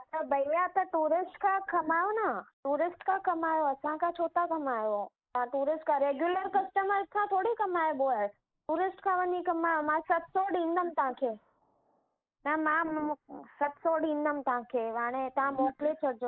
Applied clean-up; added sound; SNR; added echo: neural mask model Resemble Enhance denoiser.